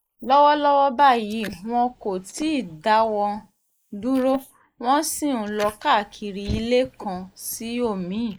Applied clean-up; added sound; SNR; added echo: neural mask model Resemble Enhance denoiser.